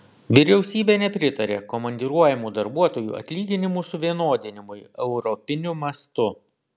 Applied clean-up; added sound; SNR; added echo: none; none; none; none.